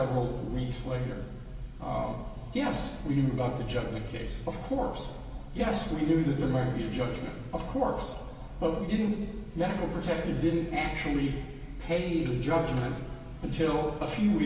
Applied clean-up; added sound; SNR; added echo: none; none; none; reverberation time 2.2 s.